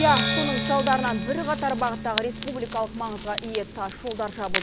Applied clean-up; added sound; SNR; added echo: none; Crackle + Percussion; 3 dB; none.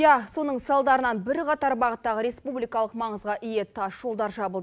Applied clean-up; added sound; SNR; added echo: none; none; none; none.